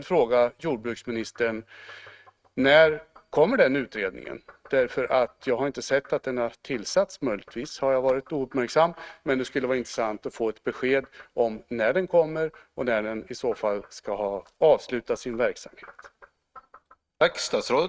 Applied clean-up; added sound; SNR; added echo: neural mask model RNNoise.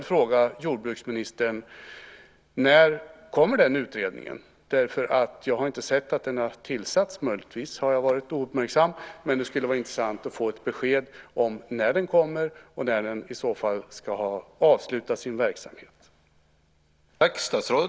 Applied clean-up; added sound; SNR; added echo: none; none; none; none.